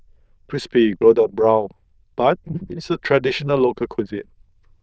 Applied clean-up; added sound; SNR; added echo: neural diffusion model UNIVERSE++.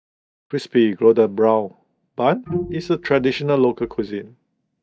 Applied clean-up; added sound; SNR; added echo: neural mask model DeepFilterNet 3.